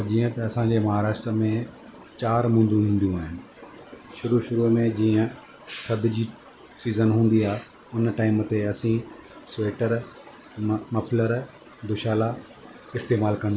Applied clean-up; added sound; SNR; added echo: none; none; none; none.